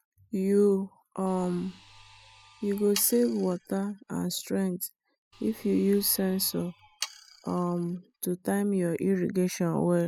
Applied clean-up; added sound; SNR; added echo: classical method spectral subtraction.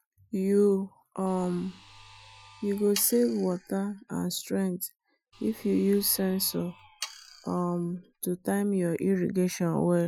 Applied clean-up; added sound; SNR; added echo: classical method Wiener filter.